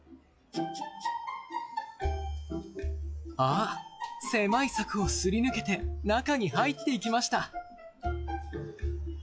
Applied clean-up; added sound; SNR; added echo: classical method log-MMSE.